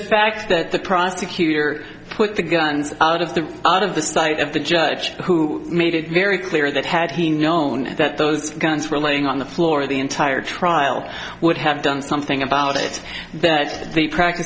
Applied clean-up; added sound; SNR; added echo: none; none; none; none.